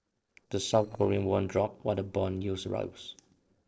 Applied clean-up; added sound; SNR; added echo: neural separator model SepFormer DNS4.